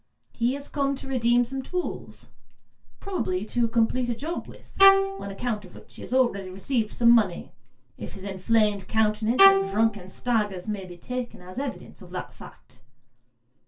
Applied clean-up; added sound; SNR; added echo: none; Bowed string instrument; 1 dB; reverberation time 0.2 s.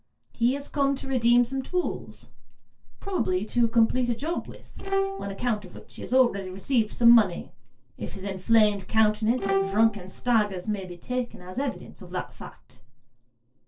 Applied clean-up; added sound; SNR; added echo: neural separator model SepFormer DNS4.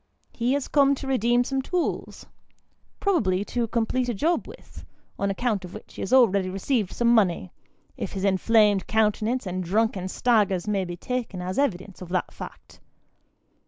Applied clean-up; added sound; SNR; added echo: none; none; none; none.